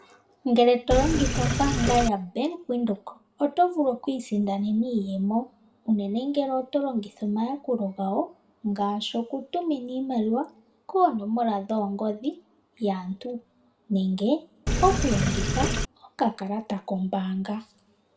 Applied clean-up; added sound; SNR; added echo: none; Sink (filling or washing); -2 dB; reverberation time 0.4 s.